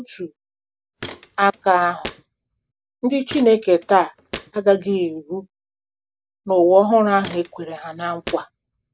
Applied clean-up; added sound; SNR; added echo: none; Walk, footsteps; 17 dB; none.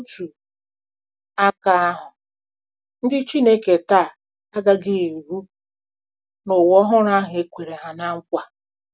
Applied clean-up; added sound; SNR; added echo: none; none; none; none.